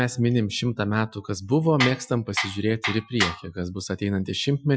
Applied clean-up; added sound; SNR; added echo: classical method Wiener filter.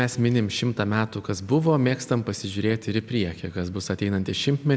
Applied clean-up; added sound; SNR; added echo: none; none; none; none.